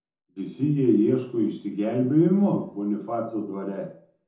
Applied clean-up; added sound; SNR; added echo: none; none; none; reverberation time 0.5 s.